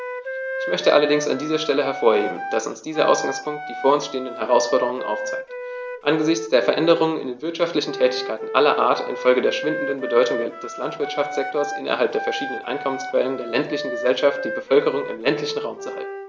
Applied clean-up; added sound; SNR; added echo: none; Wind instrument, woodwind instrument; 8 dB; none.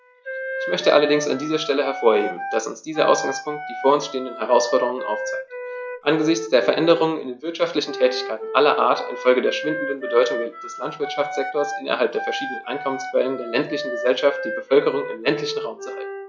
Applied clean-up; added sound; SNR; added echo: classical method log-MMSE.